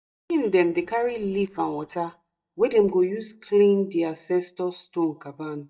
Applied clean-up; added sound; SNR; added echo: neural mask model DeepFilterNet 3.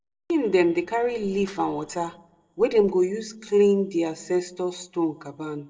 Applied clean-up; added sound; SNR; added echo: neural separator model SepFormer DNS4.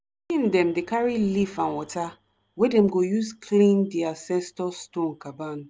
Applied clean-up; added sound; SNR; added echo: none; none; none; none.